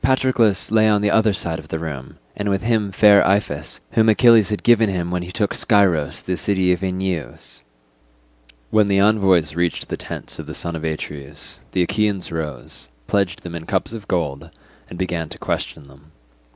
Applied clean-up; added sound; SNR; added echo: none; none; none; none.